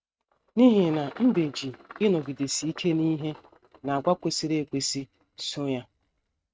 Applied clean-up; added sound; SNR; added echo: neural mask model RNNoise.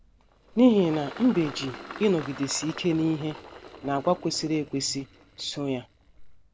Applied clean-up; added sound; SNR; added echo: none; Engine; 17 dB; none.